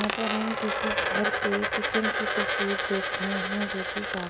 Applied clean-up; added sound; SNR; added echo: none; Coin (dropping); -3 dB; none.